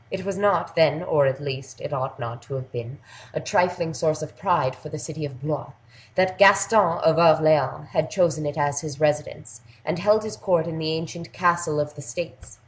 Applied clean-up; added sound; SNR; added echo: none; none; none; none.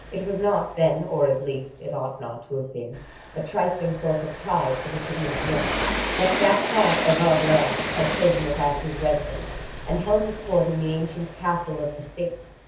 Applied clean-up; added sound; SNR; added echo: none; Train; 5 dB; reverberation time 0.5 s.